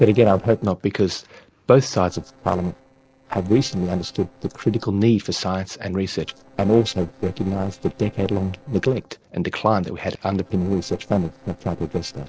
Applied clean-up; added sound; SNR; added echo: neural separator model SepFormer DNS4.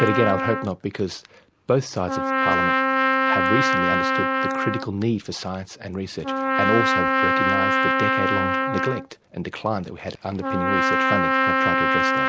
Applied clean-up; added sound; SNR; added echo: none; Trumpet; -4 dB; none.